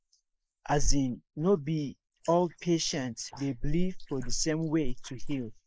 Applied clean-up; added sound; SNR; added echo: neural mask model Resemble Enhance denoiser.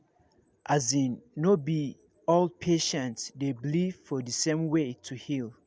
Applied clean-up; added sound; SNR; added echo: none; none; none; none.